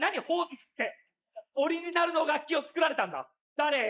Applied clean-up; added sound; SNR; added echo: neural mask model Resemble Enhance denoiser.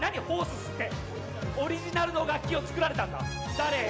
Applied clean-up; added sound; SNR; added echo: none; none; none; none.